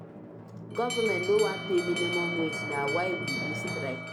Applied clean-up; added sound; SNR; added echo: none; Alarm + Drum; 3 dB; none.